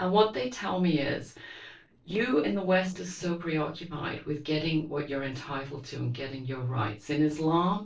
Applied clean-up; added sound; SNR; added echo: neural separator model SepFormer DNS4.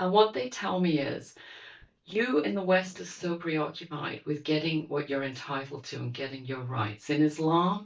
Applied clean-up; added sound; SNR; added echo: neural mask model DeepFilterNet 3.